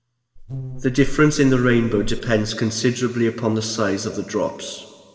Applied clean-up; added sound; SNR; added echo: none; Buzz; 7 dB; reverberation time 1.3 s.